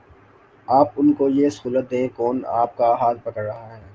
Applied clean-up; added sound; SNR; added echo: none; none; none; none.